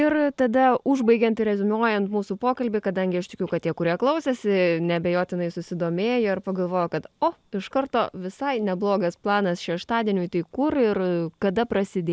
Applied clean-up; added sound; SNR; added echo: none; none; none; none.